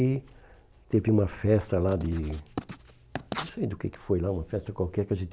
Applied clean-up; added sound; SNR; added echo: none; Writing; 11 dB; none.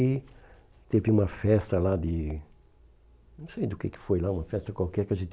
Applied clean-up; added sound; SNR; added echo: none; none; none; none.